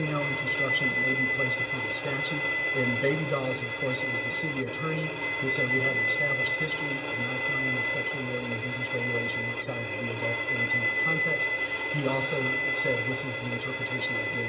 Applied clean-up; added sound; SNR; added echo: none; Bowed string instrument; -4 dB; reverberation time 0.5 s.